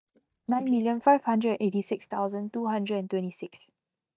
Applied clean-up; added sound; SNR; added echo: neural mask model DeepFilterNet 3.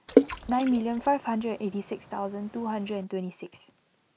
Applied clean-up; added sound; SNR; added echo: neural mask model Resemble Enhance denoiser.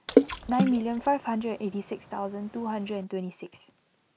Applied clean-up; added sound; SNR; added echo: none; Water / Splash, splatter; -1 dB; none.